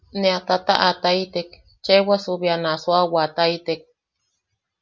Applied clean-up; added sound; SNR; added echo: none; none; none; none.